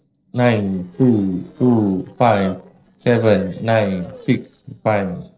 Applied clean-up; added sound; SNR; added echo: neural separator model SepFormer DNS4.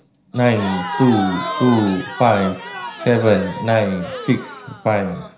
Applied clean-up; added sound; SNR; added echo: none; Crowd; 10 dB; reverberation time 0.5 s.